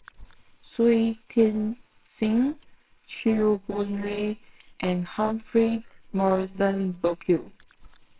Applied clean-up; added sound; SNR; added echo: neural separator model SepFormer WHAMR!.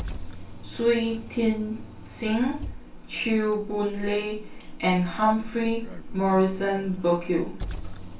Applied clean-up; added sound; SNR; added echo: none; Car; 10 dB; reverberation time 0.2 s.